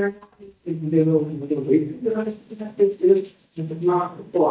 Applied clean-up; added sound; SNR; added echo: neural mask model DeepFilterNet 3.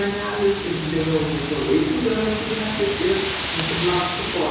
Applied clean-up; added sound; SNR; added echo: none; Wind; 6 dB; reverberation time 1.1 s.